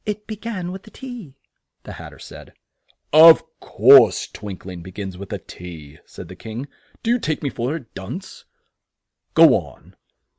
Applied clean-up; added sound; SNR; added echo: none; none; none; none.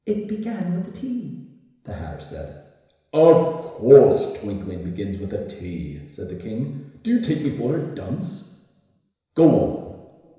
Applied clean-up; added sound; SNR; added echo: none; none; none; reverberation time 1.0 s.